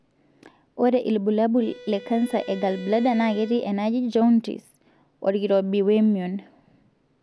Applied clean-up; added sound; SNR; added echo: none; Bowed string instrument; 18 dB; none.